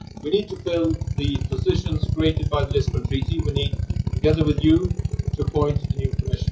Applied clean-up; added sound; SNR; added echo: classical method WPE with log-MMSE.